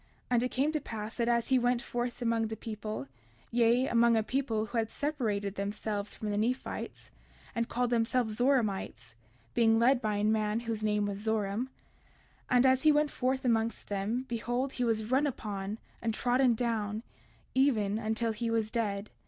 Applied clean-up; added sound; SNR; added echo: none; none; none; none.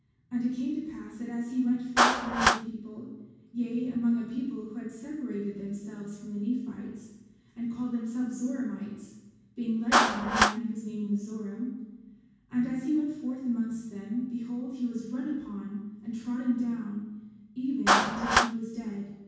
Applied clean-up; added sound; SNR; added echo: none; Clapping; 1 dB; reverberation time 1.2 s.